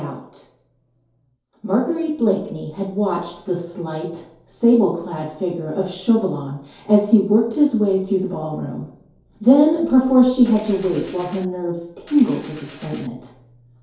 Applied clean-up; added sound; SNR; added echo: none; Mechanisms; 19 dB; reverberation time 2.4 s.